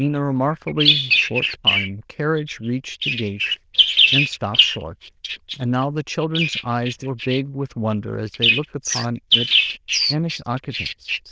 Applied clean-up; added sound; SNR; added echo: neural diffusion model UNIVERSE++.